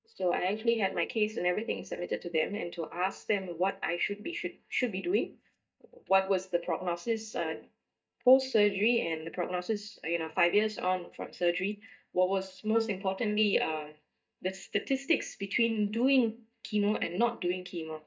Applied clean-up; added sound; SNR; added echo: neural mask model DeepFilterNet 3.